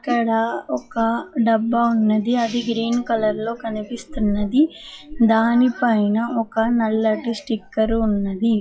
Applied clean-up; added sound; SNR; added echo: classical method WPE with log-MMSE.